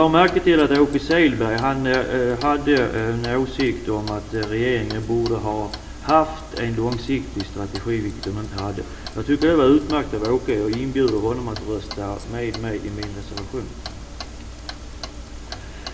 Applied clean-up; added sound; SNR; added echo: none; Clock; 14 dB; reverberation time 0.7 s.